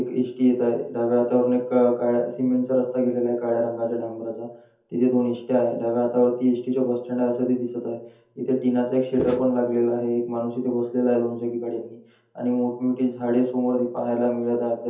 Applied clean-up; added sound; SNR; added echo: none; Walk, footsteps; 7 dB; reverberation time 0.5 s.